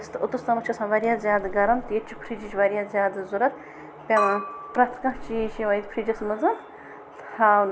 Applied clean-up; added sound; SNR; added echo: none; Splash, splatter; 15 dB; none.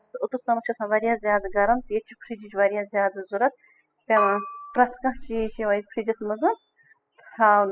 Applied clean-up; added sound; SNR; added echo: classical method spectral subtraction.